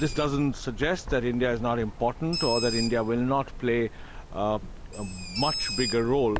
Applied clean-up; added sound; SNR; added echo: none; Bird; 8 dB; none.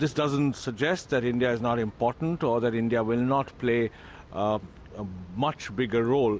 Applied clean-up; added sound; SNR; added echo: none; none; none; none.